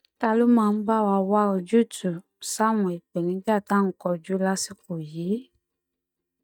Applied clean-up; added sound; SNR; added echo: neural mask model DeepFilterNet 3.